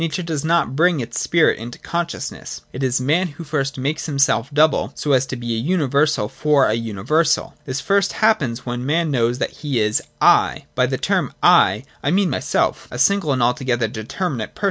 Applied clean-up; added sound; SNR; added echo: none; none; none; none.